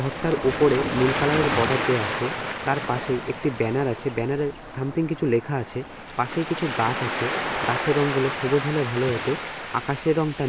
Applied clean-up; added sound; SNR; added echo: none; Waves, surf; 5 dB; none.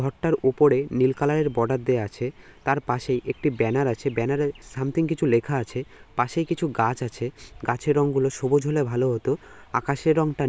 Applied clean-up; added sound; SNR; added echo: none; none; none; none.